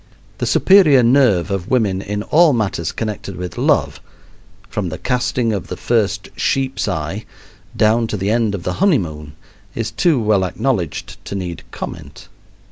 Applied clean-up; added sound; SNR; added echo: none; none; none; none.